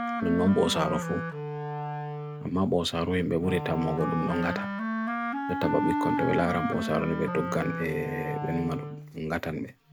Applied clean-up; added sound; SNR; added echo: none; Wind instrument, woodwind instrument; 3 dB; none.